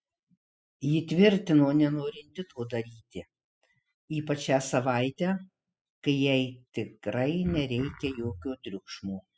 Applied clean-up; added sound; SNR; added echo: classical method spectral subtraction.